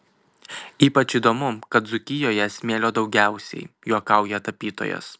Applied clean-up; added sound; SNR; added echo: none; none; none; none.